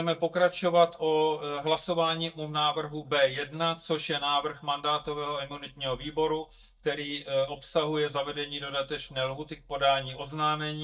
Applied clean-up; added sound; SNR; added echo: neural mask model DeepFilterNet 3.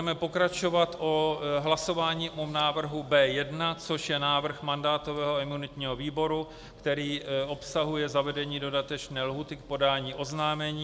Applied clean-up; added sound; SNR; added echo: none; none; none; none.